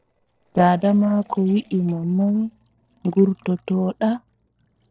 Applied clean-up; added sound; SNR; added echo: neural separator model SepFormer DNS4.